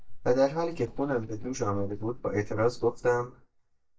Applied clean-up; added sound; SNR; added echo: neural mask model DeepFilterNet 3.